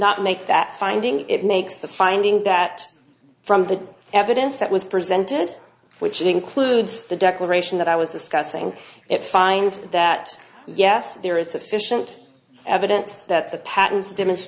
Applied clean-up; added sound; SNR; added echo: none; none; none; none.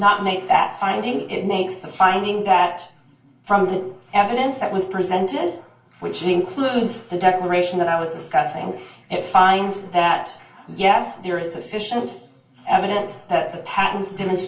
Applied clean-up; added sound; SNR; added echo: none; none; none; reverberation time 0.3 s.